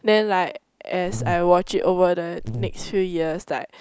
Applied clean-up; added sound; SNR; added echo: none; Buzz; 9 dB; none.